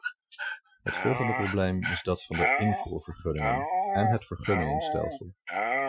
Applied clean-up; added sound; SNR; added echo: classical method Wiener filter.